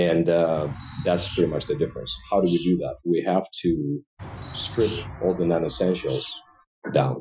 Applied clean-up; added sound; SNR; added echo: classical method Wiener filter.